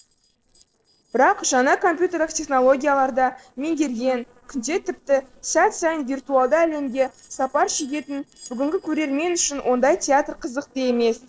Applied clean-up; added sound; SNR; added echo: neural separator model SepFormer DNS4.